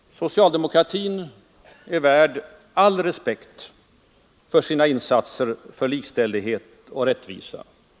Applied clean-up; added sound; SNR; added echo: none; none; none; none.